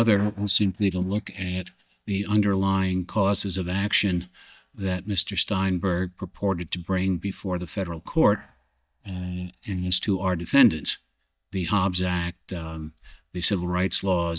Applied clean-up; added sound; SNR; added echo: neural mask model DeepFilterNet 3.